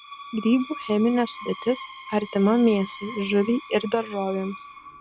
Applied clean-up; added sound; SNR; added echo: none; Screech; 15 dB; none.